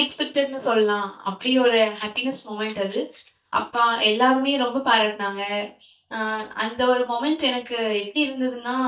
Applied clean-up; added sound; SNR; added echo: neural mask model DeepFilterNet 3.